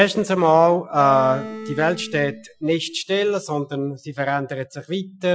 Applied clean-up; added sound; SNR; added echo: classical method Wiener filter.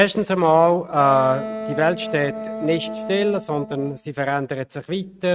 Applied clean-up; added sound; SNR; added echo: neural mask model RNNoise.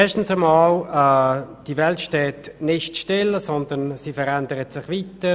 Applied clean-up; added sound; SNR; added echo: none; none; none; none.